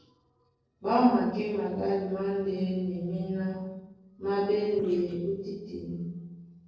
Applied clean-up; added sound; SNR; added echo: neural separator model SepFormer DNS4.